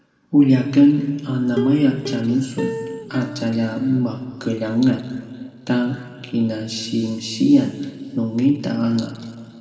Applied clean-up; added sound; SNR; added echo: none; Plucked string instrument; 12 dB; reverberation time 1.8 s.